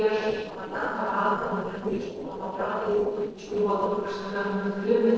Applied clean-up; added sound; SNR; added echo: neural separator model SepFormer DNS4.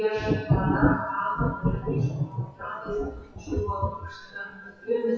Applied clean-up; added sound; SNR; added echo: classical method WPE with log-MMSE.